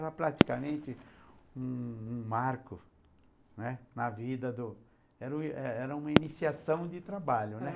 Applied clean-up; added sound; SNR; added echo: none; Fireworks; -3 dB; none.